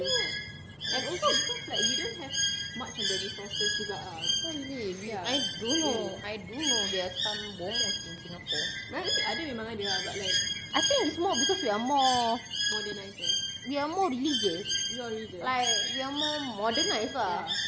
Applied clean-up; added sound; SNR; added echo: none; Bird; 0 dB; none.